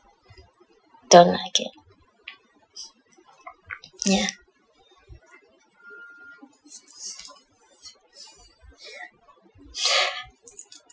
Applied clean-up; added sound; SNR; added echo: classical method Wiener filter.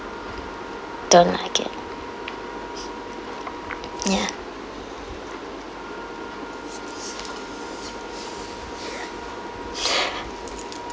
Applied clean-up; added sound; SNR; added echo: none; Wind instrument, woodwind instrument; 13 dB; none.